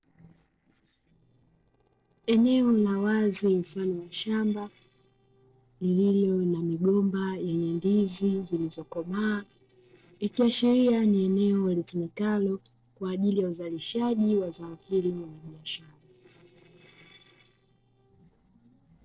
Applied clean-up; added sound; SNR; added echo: neural separator model SepFormer DNS4.